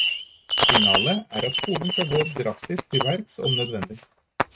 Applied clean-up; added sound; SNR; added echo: neural mask model RNNoise.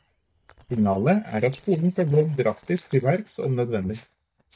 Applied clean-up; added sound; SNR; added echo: neural mask model DeepFilterNet 3.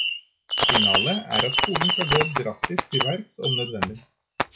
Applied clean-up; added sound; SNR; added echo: classical method log-MMSE.